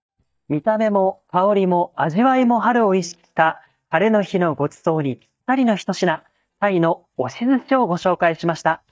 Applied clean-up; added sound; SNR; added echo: neural mask model DeepFilterNet 3.